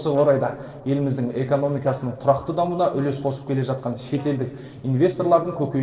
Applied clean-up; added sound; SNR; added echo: neural separator model SepFormer DNS4.